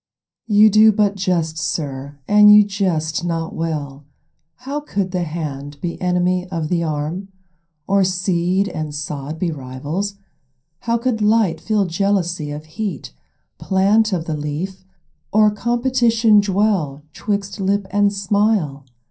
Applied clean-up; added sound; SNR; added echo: none; none; none; reverberation time 0.3 s.